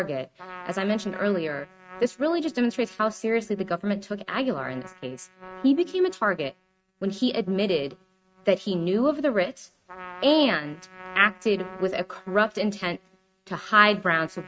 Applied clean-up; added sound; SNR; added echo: neural mask model RNNoise.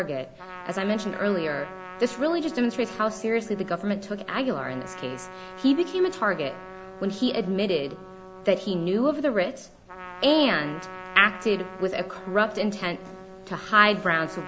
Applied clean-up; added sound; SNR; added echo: none; Trumpet; 15 dB; none.